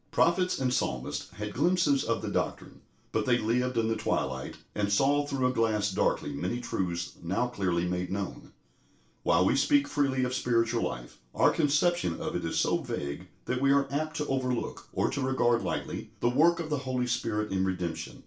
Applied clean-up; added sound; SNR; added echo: none; none; none; reverberation time 0.3 s.